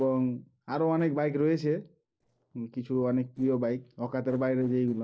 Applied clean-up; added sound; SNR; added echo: neural separator model SepFormer DNS4.